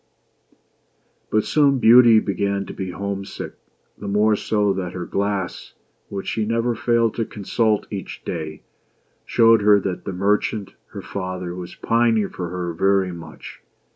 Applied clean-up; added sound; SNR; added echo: none; none; none; none.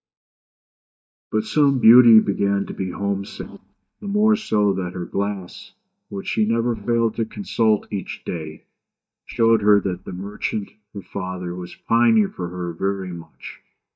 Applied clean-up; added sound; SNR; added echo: neural mask model DeepFilterNet 3.